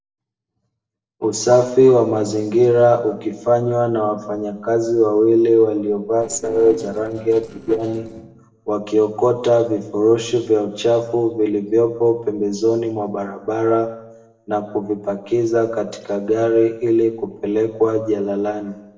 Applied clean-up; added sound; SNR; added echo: neural separator model SepFormer DNS4.